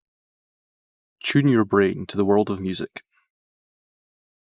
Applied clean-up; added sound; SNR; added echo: neural mask model Resemble Enhance denoiser.